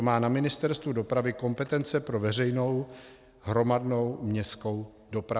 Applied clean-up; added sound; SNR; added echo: none; none; none; none.